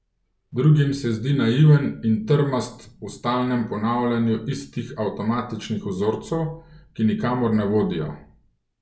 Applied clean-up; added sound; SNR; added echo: none; none; none; none.